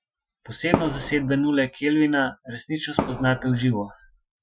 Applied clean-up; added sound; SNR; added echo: classical method Wiener filter.